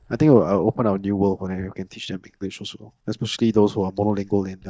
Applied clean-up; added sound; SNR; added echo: neural mask model DeepFilterNet 3.